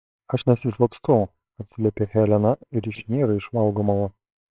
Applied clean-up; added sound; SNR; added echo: neural separator model SepFormer WHAMR!.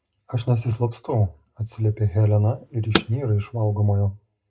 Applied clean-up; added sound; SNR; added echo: none; Car; 10 dB; reverberation time 0.2 s.